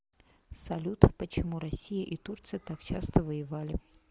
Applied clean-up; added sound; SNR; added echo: none; none; none; none.